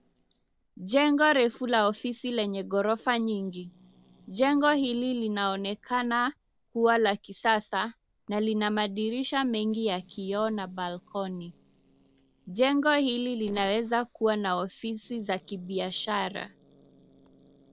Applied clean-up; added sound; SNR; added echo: neural separator model SepFormer DNS4.